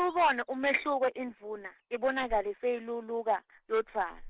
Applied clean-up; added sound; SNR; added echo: neural mask model Resemble Enhance denoiser.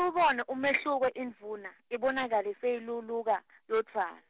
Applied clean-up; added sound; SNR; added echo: none; none; none; none.